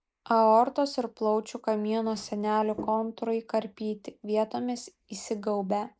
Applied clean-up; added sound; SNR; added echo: neural mask model Resemble Enhance denoiser.